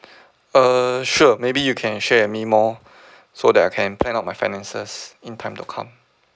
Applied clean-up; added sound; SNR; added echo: none; none; none; none.